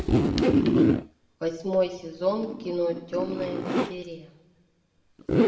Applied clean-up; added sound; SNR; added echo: none; Zipper (clothing); -5 dB; reverberation time 0.8 s.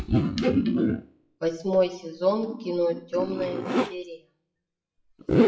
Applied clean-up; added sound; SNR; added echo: classical method WPE with log-MMSE.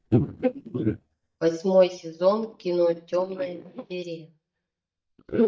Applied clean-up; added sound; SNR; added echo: neural mask model DeepFilterNet 3.